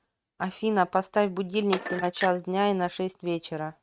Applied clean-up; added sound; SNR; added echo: neural mask model RNNoise.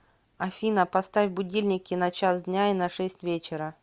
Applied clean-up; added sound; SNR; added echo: none; none; none; none.